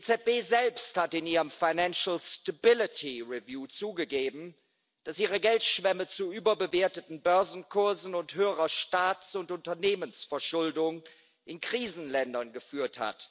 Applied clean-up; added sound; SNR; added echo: none; none; none; none.